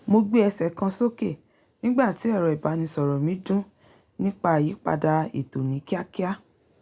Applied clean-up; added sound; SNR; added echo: none; none; none; none.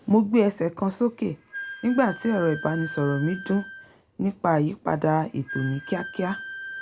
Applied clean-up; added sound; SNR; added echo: none; Wind instrument, woodwind instrument; 14 dB; none.